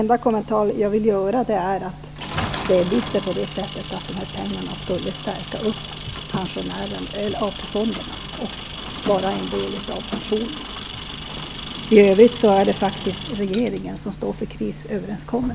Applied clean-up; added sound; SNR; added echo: none; Engine; 10 dB; none.